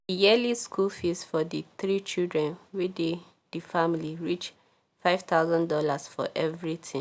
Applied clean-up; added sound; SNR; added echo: none; none; none; none.